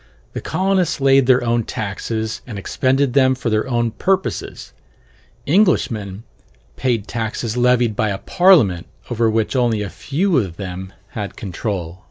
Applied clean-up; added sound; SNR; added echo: none; none; none; none.